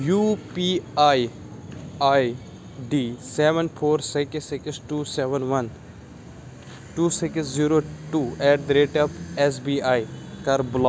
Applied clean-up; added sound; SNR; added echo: none; none; none; none.